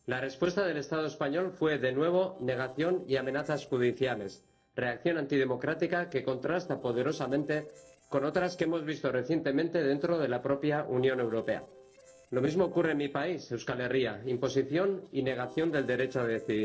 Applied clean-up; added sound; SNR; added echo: neural separator model SepFormer DNS4.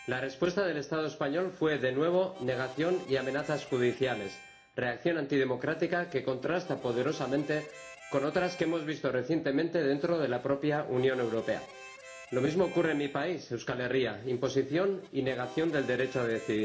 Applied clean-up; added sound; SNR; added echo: none; Harmonica; 20 dB; reverberation time 0.4 s.